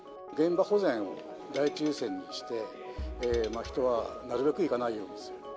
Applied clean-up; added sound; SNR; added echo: none; Tools; 18 dB; none.